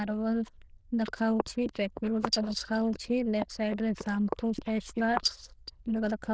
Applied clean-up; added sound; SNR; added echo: neural diffusion model UNIVERSE++.